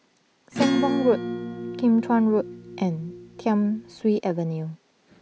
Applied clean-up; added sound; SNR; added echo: none; Acoustic guitar / Strum; 6 dB; none.